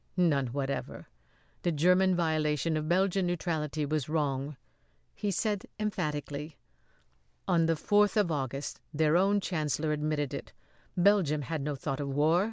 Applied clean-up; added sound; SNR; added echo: none; none; none; none.